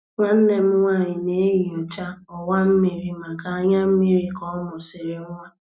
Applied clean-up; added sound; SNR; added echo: none; none; none; none.